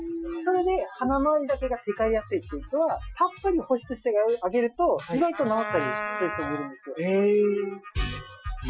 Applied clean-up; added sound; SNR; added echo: classical method Wiener filter.